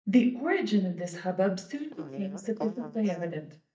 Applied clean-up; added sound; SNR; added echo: neural mask model DeepFilterNet 3.